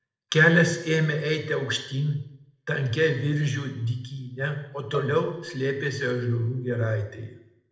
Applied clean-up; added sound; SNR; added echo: neural separator model SepFormer DNS4.